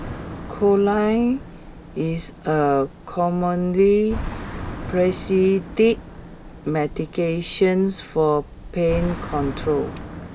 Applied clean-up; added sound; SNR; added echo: none; Car passing by; 12 dB; none.